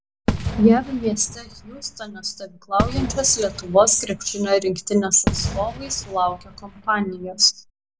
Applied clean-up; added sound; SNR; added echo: none; Fireworks; 8 dB; none.